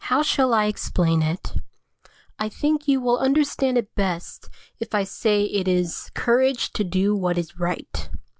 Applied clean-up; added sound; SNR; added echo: none; none; none; none.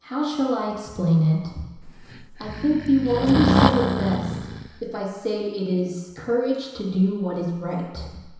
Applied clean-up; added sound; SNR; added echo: none; Breathing; 0 dB; reverberation time 1.0 s.